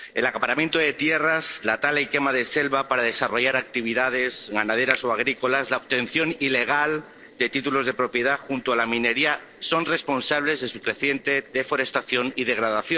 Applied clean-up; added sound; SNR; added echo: neural separator model SepFormer DNS4.